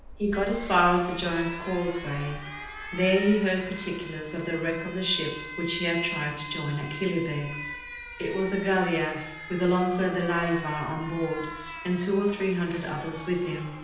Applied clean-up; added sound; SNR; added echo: none; Alarm; 12 dB; reverberation time 0.9 s.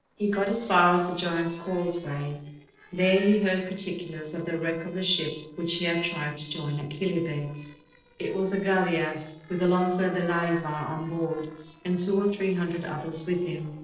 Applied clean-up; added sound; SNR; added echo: neural separator model SepFormer DNS4.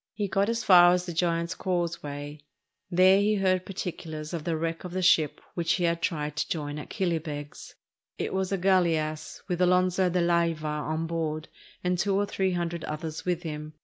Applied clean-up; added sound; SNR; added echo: none; none; none; none.